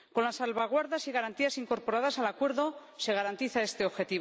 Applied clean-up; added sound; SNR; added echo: none; none; none; none.